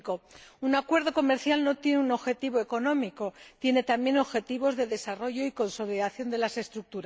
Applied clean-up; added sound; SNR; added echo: none; none; none; none.